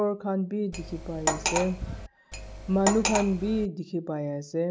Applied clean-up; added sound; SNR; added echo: none; Cutlery, silverware; 3 dB; none.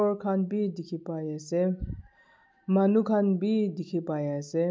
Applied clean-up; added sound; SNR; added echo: none; none; none; none.